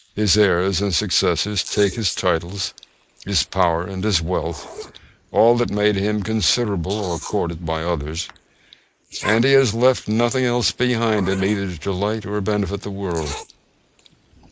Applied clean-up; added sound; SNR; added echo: neural mask model Resemble Enhance denoiser.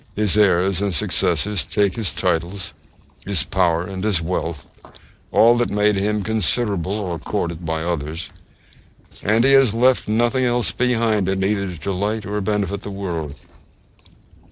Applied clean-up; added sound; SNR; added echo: neural separator model SepFormer DNS4.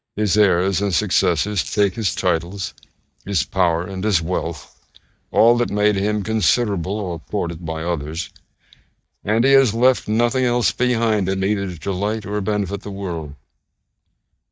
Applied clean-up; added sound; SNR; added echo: neural mask model DeepFilterNet 3.